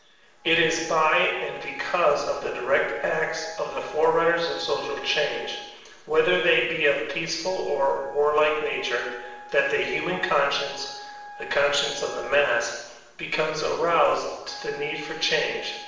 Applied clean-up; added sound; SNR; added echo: none; Wind instrument, woodwind instrument; 17 dB; reverberation time 0.9 s.